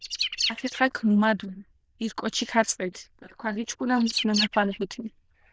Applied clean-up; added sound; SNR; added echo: neural diffusion model UNIVERSE++.